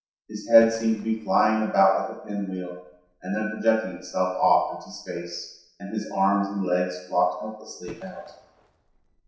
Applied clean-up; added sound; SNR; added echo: neural separator model SepFormer DNS4.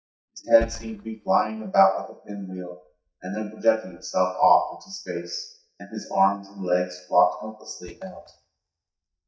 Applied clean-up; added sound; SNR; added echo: neural mask model DeepFilterNet 3.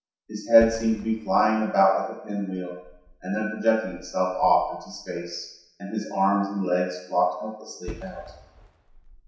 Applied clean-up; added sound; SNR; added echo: none; Fireworks; 17 dB; reverberation time 0.7 s.